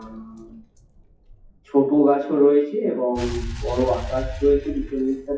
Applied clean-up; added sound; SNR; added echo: classical method WPE with log-MMSE.